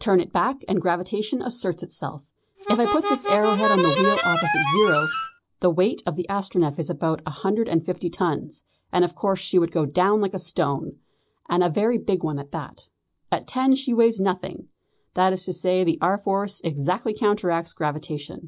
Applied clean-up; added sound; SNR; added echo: none; Harmonica; 0 dB; none.